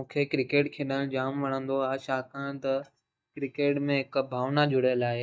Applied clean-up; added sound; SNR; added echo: neural mask model DeepFilterNet 3.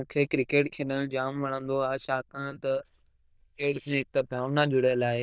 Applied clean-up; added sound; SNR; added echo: neural diffusion model UNIVERSE++.